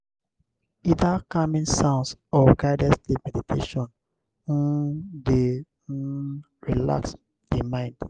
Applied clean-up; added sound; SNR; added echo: none; none; none; none.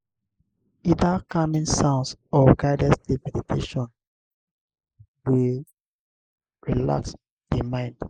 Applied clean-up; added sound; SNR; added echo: neural mask model Resemble Enhance denoiser.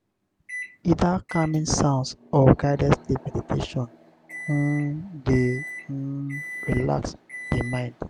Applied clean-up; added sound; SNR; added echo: none; Microwave oven; 15 dB; none.